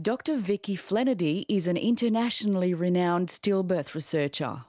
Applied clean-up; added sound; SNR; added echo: none; none; none; none.